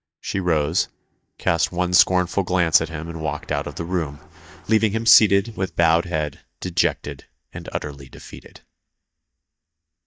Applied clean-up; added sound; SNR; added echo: neural mask model DeepFilterNet 3.